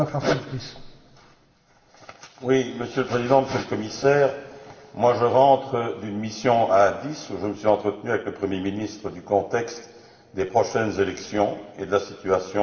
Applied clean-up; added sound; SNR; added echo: none; none; none; reverberation time 2.3 s.